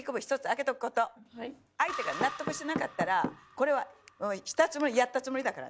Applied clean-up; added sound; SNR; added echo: none; Knock / Wood; 10 dB; none.